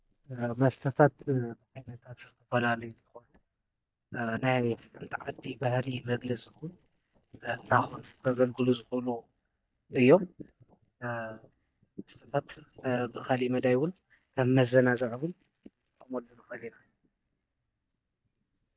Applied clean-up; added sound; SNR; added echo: neural mask model DeepFilterNet 3.